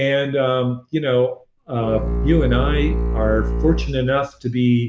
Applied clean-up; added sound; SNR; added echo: none; Bowed string instrument; 2 dB; none.